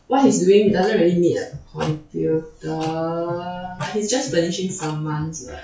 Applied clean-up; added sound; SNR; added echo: classical method log-MMSE.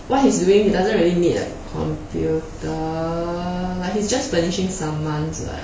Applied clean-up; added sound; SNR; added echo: none; none; none; none.